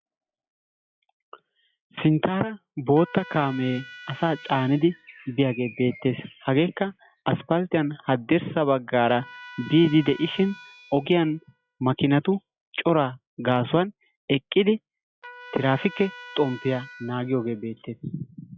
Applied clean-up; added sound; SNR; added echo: classical method log-MMSE.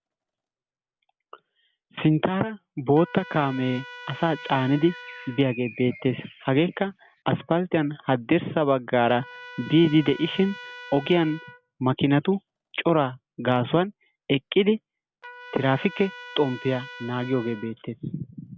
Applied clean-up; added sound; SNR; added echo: none; Trumpet + Bird; 20 dB; none.